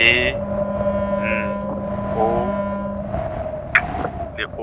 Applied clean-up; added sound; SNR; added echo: none; Wind instrument, woodwind instrument + Wind; -1 dB; none.